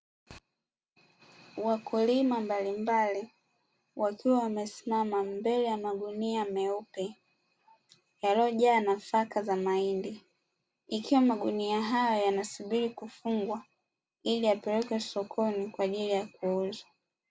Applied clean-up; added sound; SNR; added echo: none; none; none; none.